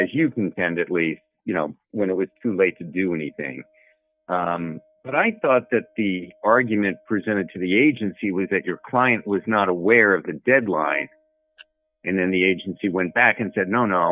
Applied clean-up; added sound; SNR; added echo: neural mask model DeepFilterNet 3.